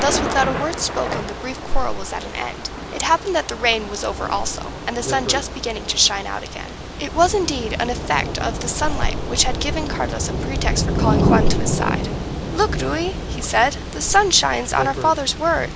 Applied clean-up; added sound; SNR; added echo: none; Thunder / Rain + Zipper (clothing); 1 dB; none.